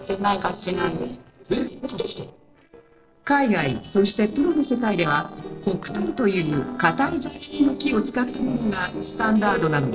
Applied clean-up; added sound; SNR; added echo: neural separator model SepFormer DNS4.